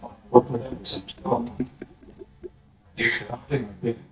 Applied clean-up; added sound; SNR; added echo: neural mask model DeepFilterNet 3.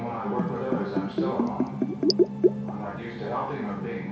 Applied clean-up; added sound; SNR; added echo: none; Bathtub (filling or washing); -3 dB; reverberation time 0.6 s.